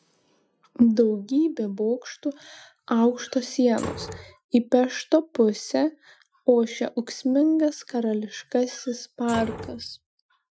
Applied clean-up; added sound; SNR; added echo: classical method Wiener filter.